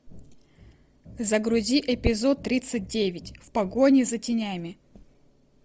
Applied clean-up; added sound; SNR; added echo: none; none; none; none.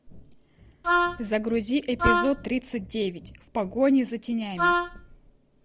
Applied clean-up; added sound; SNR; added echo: none; Wind instrument, woodwind instrument; -1 dB; none.